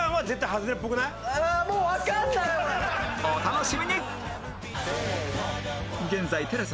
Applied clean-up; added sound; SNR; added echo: none; none; none; none.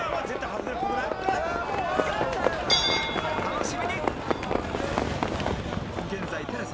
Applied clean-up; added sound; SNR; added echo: none; Livestock, farm animals, working animals; -5 dB; none.